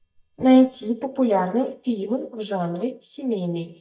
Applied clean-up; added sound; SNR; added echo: neural mask model DeepFilterNet 3.